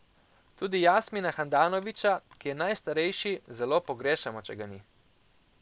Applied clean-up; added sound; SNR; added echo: none; none; none; none.